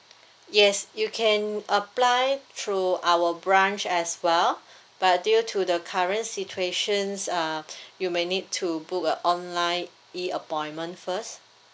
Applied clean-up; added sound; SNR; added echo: none; none; none; none.